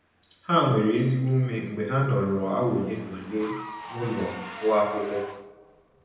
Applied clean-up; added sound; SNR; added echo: none; Engine / Car; 17 dB; reverberation time 0.9 s.